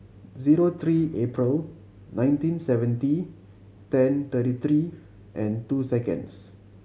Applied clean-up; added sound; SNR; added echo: none; none; none; none.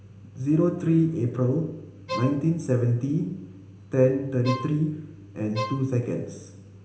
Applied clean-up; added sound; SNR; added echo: none; Bowed string instrument; 11 dB; reverberation time 0.8 s.